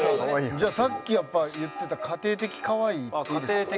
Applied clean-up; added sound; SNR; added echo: none; Clock; 11 dB; none.